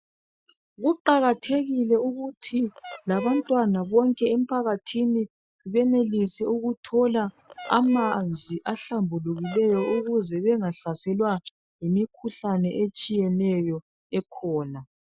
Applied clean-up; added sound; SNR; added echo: classical method Wiener filter.